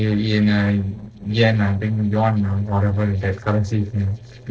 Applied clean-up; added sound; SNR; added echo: neural separator model SepFormer DNS4.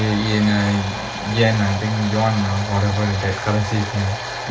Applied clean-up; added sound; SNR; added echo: none; Domestic sounds, home sounds; 8 dB; reverberation time 0.2 s.